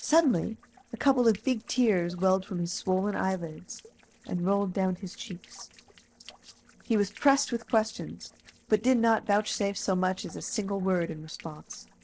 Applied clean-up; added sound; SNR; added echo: neural separator model SepFormer DNS4.